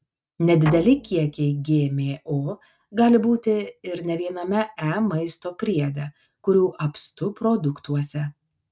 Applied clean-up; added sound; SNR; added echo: neural mask model RNNoise.